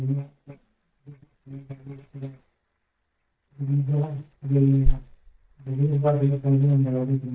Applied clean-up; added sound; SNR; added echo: neural mask model DeepFilterNet 3.